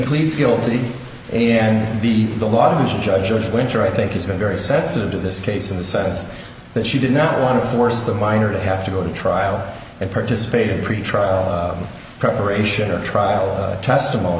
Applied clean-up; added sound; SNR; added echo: none; none; none; none.